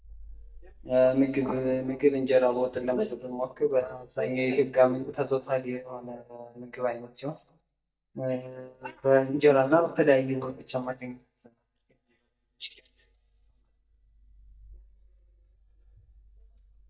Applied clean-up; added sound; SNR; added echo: neural mask model DeepFilterNet 3.